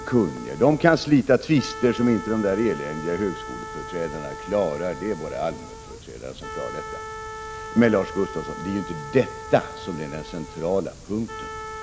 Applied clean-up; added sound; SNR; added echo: none; Wind instrument, woodwind instrument; 13 dB; none.